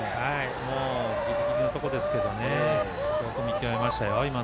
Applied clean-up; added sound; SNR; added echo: none; Chicken, rooster; 1 dB; none.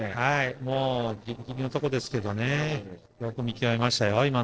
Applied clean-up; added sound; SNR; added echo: neural separator model SepFormer DNS4.